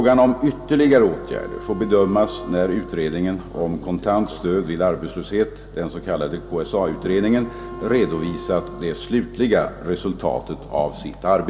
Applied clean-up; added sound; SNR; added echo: none; Wind instrument, woodwind instrument; 17 dB; reverberation time 0.3 s.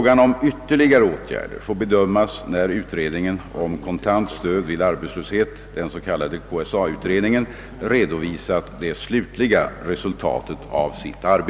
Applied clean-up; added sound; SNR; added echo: none; none; none; none.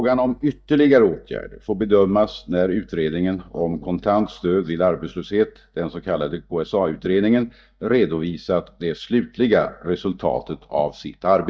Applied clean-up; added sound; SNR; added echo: neural mask model DeepFilterNet 3.